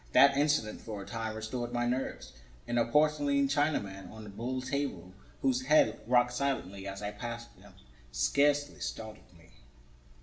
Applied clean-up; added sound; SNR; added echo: none; none; none; reverberation time 0.5 s.